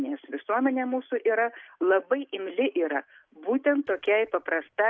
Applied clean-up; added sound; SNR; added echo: none; none; none; none.